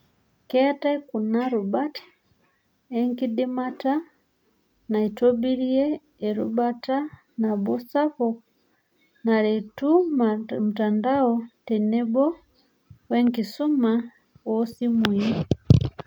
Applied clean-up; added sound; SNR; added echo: none; none; none; none.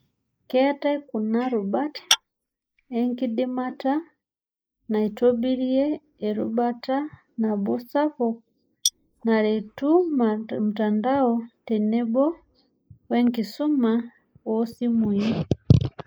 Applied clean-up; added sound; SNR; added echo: neural mask model Resemble Enhance denoiser.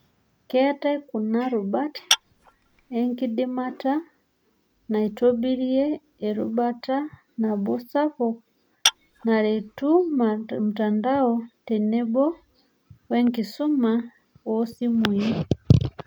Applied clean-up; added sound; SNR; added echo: none; Tap / Glass; 4 dB; none.